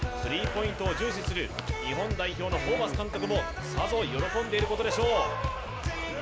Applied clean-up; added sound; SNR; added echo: none; none; none; none.